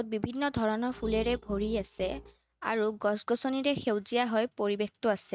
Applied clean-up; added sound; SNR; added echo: neural mask model RNNoise.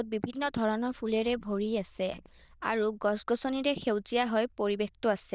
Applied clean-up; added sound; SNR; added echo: neural diffusion model UNIVERSE++.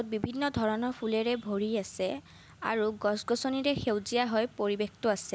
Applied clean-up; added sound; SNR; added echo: none; none; none; none.